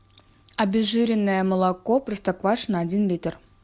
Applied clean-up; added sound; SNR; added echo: none; none; none; none.